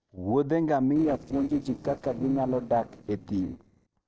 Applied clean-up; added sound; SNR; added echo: neural separator model SepFormer DNS4.